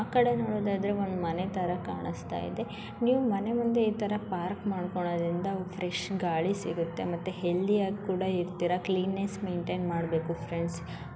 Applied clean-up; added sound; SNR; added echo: none; none; none; none.